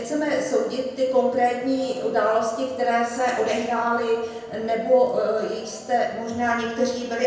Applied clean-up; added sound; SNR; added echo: none; none; none; reverberation time 0.9 s.